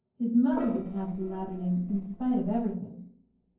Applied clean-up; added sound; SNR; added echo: neural separator model SepFormer DNS4.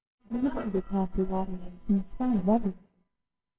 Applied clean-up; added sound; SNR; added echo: neural separator model SepFormer WHAMR!.